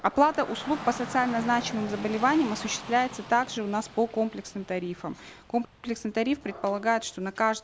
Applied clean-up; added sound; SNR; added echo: none; Rain / Dog; 14 dB; none.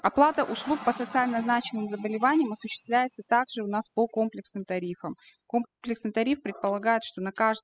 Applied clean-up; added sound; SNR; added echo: classical method spectral subtraction.